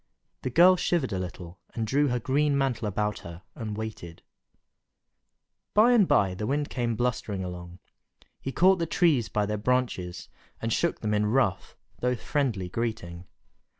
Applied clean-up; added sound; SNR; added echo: none; none; none; none.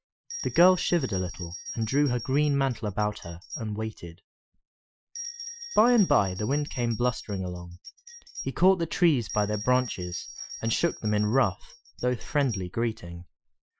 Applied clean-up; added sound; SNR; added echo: classical method Wiener filter.